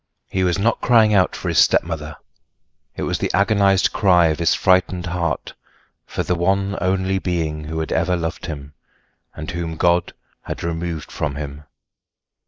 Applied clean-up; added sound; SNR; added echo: neural mask model Resemble Enhance denoiser.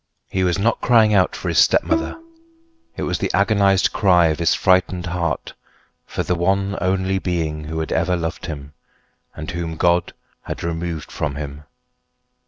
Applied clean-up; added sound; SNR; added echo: none; Bowed string instrument; 8 dB; none.